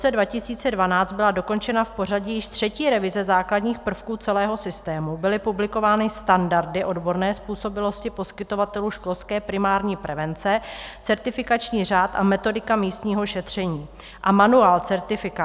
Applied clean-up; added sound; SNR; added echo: none; none; none; none.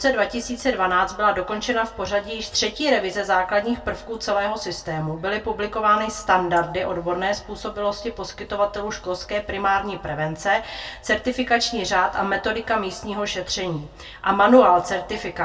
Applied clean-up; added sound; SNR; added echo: none; none; none; reverberation time 0.2 s.